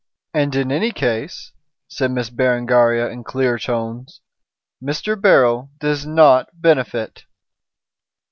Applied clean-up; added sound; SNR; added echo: none; none; none; none.